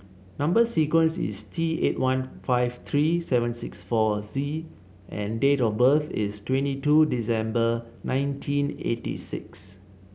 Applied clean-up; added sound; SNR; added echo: none; none; none; none.